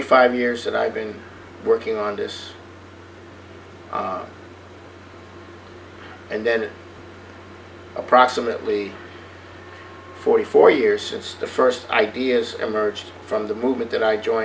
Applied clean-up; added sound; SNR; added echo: none; none; none; none.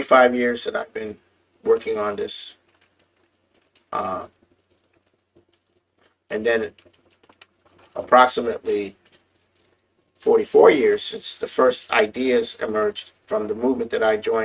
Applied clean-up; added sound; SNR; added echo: neural mask model RNNoise.